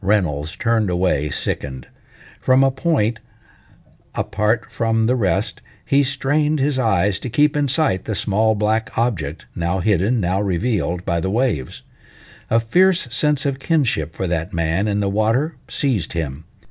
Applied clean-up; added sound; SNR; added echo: none; none; none; none.